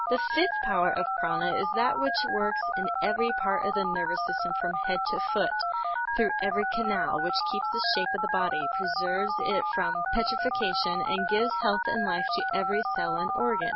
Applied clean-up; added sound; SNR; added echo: none; Telephone; -2 dB; none.